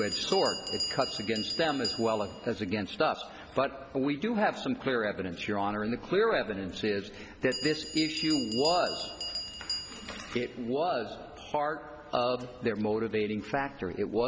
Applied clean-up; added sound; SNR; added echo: none; Bell; 10 dB; none.